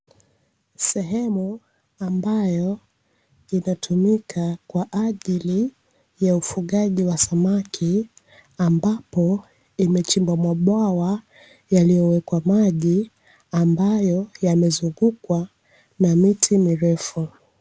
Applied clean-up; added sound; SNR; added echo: none; none; none; none.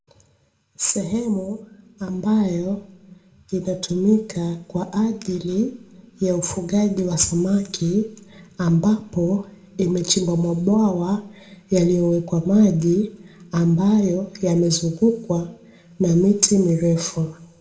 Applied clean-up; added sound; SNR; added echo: none; none; none; reverberation time 0.4 s.